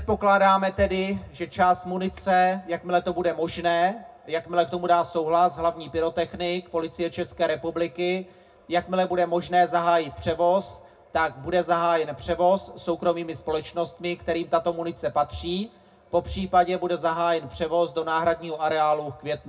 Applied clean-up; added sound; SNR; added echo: none; none; none; reverberation time 0.2 s.